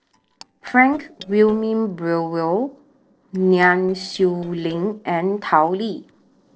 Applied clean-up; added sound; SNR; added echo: neural separator model SepFormer DNS4.